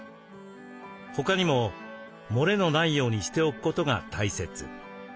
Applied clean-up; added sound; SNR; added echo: none; none; none; none.